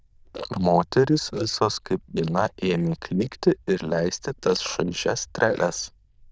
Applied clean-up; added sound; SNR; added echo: neural diffusion model UNIVERSE++.